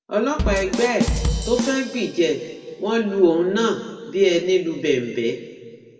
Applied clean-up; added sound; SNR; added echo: none; Bass drum / Drum kit; 5 dB; reverberation time 1.6 s.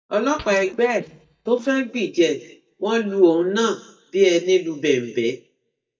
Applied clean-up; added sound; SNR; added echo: neural mask model DeepFilterNet 3.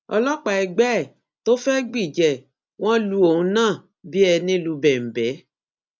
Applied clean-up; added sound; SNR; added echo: none; none; none; none.